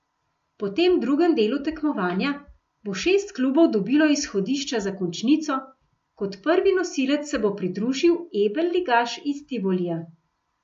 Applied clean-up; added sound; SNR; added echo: none; none; none; none.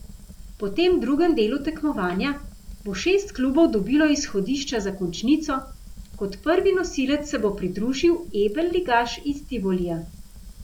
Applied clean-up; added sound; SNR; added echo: none; Fire; 16 dB; none.